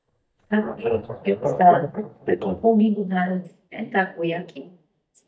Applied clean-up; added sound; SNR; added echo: neural mask model DeepFilterNet 3.